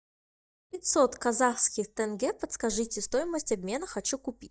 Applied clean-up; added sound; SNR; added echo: neural mask model DeepFilterNet 3.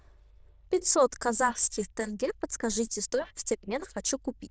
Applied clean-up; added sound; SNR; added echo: neural diffusion model UNIVERSE++.